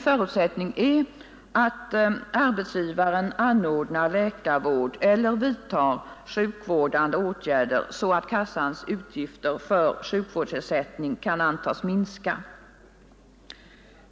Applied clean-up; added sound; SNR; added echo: none; none; none; none.